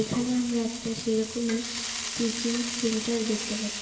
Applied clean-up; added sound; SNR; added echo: none; Frying (food); 6 dB; reverberation time 2.4 s.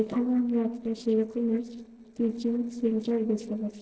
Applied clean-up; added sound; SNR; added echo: neural separator model SepFormer DNS4.